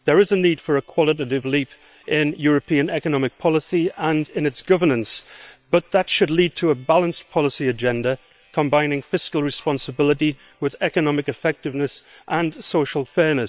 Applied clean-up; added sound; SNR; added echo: neural separator model SepFormer WHAM!.